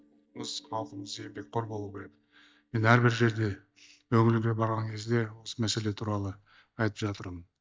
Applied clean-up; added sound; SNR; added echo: neural mask model DeepFilterNet 3.